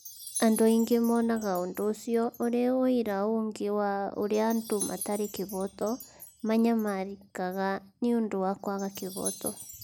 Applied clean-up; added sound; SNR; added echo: none; Wind chime; 16 dB; none.